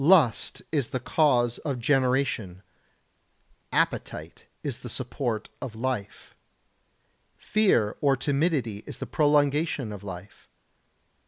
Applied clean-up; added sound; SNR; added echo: none; none; none; none.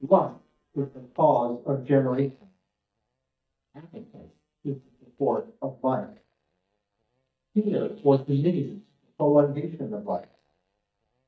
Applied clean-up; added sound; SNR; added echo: neural mask model DeepFilterNet 3.